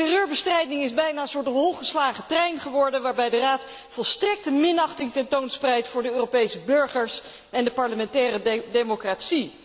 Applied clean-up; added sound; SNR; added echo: none; none; none; none.